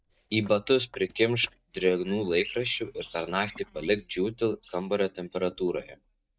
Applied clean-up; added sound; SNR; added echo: neural mask model DeepFilterNet 3.